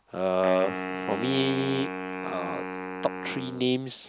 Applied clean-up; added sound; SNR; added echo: none; Wind instrument, woodwind instrument; 6 dB; none.